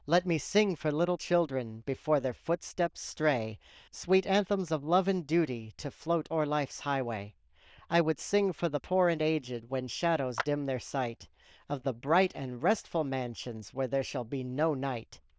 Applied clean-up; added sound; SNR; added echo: neural diffusion model UNIVERSE++.